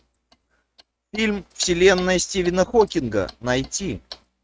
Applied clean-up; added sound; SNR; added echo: neural mask model RNNoise.